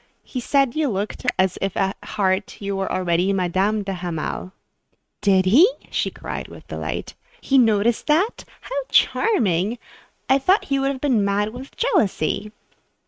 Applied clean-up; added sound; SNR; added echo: neural mask model RNNoise.